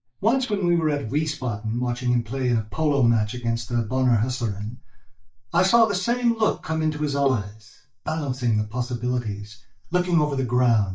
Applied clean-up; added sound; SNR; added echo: neural mask model DeepFilterNet 3.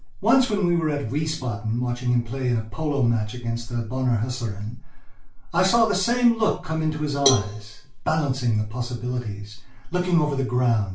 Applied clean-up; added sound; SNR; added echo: none; Cowbell; 7 dB; reverberation time 0.3 s.